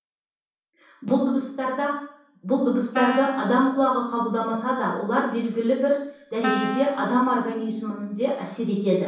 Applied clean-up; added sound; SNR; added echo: none; Wind instrument, woodwind instrument; 8 dB; reverberation time 0.7 s.